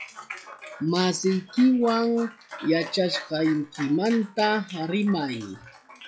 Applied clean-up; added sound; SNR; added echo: classical method log-MMSE.